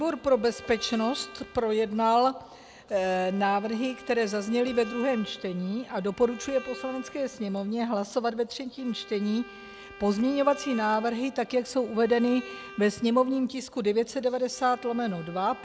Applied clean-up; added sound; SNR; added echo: none; Bowed string instrument; 19 dB; none.